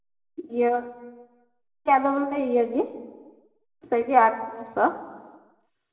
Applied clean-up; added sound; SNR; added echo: none; none; none; reverberation time 1.2 s.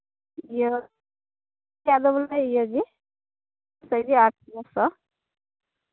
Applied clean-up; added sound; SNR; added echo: none; none; none; none.